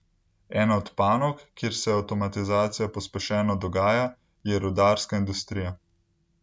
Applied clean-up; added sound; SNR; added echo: none; none; none; none.